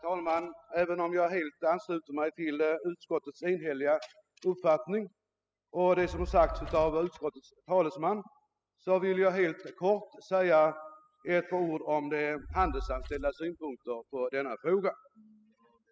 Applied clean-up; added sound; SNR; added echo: classical method spectral subtraction.